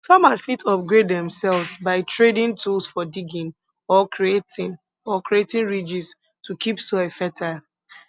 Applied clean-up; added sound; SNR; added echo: none; none; none; none.